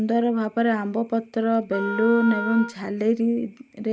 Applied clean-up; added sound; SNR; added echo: none; Wind instrument, woodwind instrument; 10 dB; none.